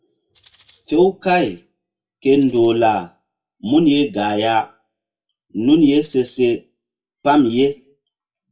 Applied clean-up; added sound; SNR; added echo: classical method WPE with log-MMSE.